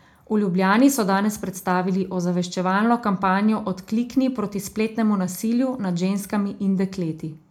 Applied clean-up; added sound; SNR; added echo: none; none; none; reverberation time 0.2 s.